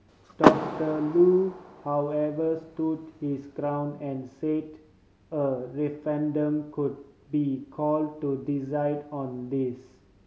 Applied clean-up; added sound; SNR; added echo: none; Car; 1 dB; none.